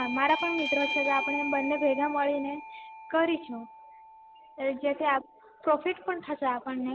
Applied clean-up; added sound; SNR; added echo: none; Bell / Doorbell; 8 dB; none.